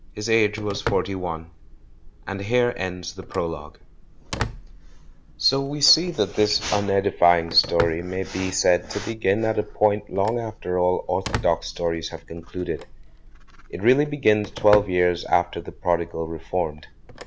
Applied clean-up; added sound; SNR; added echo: none; Telephone; 13 dB; none.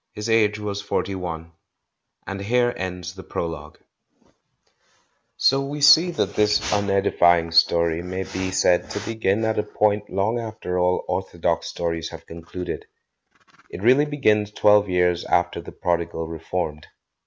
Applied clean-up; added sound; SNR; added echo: none; none; none; none.